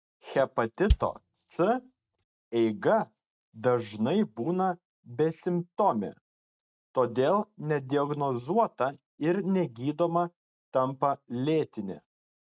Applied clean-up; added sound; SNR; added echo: neural mask model RNNoise.